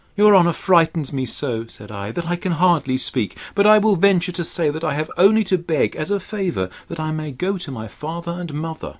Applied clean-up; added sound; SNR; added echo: none; none; none; none.